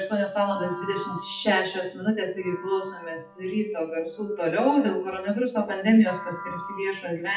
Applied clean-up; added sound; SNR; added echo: classical method WPE with log-MMSE.